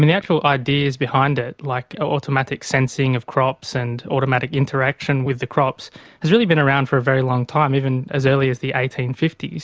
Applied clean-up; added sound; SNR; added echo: none; none; none; none.